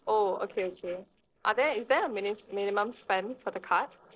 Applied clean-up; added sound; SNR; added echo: neural separator model SepFormer DNS4.